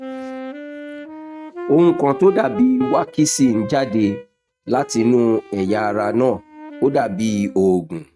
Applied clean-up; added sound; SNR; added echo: neural mask model RNNoise.